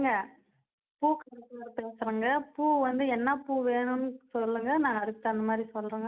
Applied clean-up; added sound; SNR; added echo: none; none; none; none.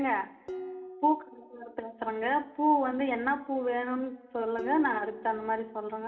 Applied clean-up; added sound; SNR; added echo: none; Dishes, pots, and pans; 16 dB; reverberation time 2.7 s.